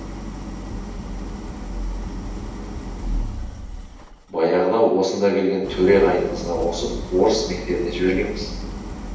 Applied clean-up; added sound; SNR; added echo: none; Idling; 7 dB; reverberation time 0.9 s.